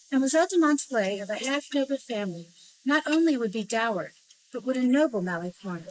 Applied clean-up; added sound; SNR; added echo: neural mask model Resemble Enhance denoiser.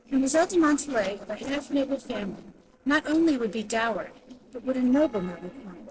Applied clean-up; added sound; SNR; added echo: neural separator model SepFormer DNS4.